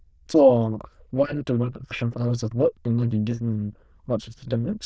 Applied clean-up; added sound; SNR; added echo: neural diffusion model UNIVERSE++.